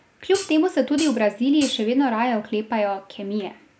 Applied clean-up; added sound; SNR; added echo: none; Hi-hat; 14 dB; none.